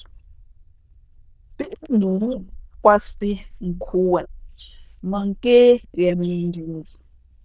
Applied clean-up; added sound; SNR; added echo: neural diffusion model UNIVERSE++.